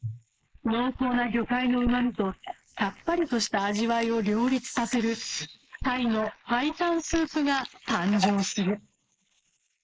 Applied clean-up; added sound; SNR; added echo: neural mask model Resemble Enhance denoiser.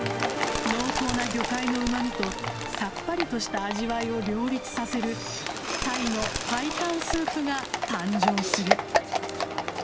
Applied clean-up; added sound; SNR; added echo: none; Livestock, farm animals, working animals + Bird; 1 dB; none.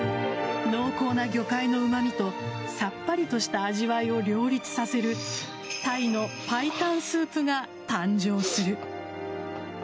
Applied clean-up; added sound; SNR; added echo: none; none; none; none.